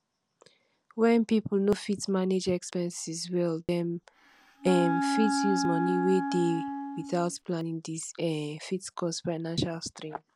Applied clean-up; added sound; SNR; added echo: none; Wind instrument, woodwind instrument; 1 dB; none.